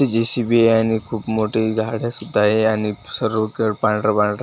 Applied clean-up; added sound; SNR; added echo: none; none; none; none.